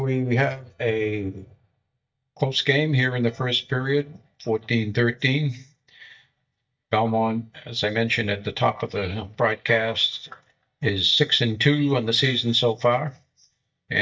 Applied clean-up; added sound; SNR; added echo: neural mask model DeepFilterNet 3.